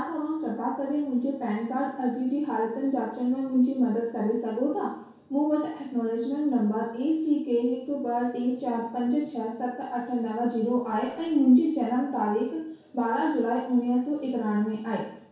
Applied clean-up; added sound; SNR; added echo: none; Piano; 18 dB; reverberation time 0.6 s.